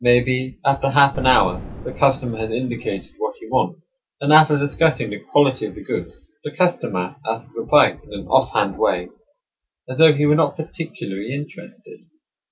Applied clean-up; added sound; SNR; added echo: none; Boom; 13 dB; none.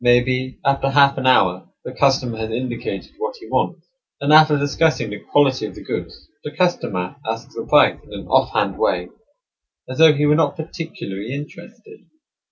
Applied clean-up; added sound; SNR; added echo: none; none; none; none.